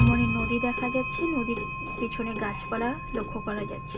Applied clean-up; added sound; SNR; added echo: none; Clock; -3 dB; reverberation time 0.2 s.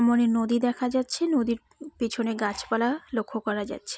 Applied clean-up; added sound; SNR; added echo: none; none; none; none.